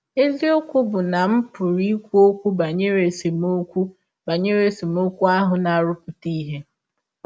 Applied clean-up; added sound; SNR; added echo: none; none; none; none.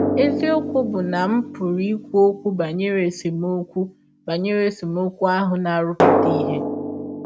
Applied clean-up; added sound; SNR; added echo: none; Drum; 3 dB; none.